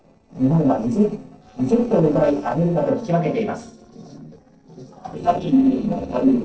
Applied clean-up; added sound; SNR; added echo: neural separator model SepFormer DNS4.